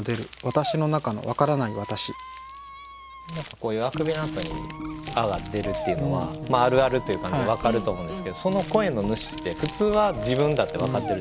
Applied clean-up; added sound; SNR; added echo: none; Crumpling, crinkling + Squeak; 14 dB; none.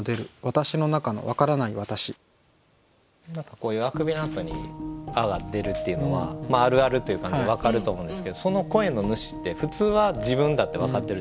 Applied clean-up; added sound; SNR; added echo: none; none; none; none.